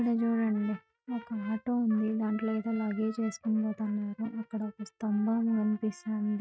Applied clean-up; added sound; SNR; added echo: neural mask model RNNoise.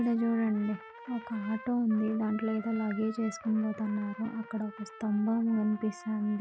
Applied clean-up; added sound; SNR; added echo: none; Trumpet; 17 dB; none.